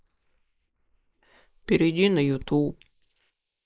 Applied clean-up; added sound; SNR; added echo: neural mask model Resemble Enhance denoiser.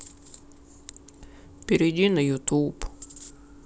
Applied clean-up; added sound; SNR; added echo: none; none; none; none.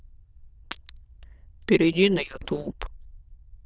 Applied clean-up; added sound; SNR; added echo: neural diffusion model UNIVERSE++.